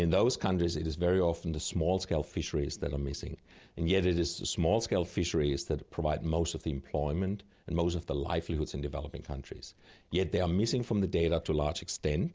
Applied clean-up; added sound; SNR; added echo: none; none; none; none.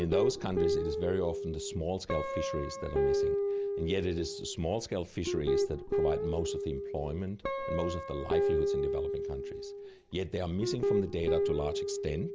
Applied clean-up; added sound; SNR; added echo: none; Guitar; -2 dB; none.